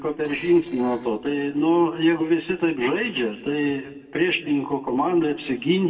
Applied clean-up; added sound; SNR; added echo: neural separator model SepFormer DNS4.